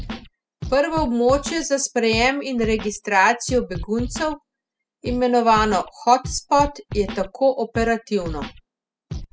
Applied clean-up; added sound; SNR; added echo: classical method spectral subtraction.